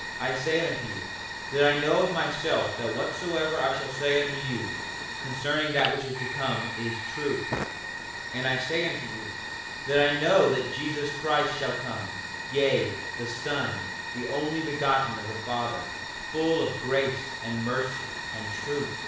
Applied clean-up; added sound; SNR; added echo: none; Fire; 6 dB; reverberation time 0.7 s.